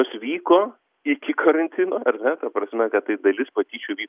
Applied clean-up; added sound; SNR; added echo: none; none; none; none.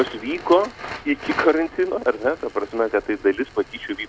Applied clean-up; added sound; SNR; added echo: none; Crackle; 14 dB; none.